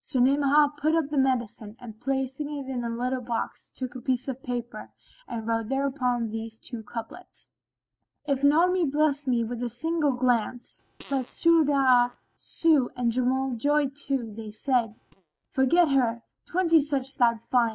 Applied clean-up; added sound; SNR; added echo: neural mask model DeepFilterNet 3.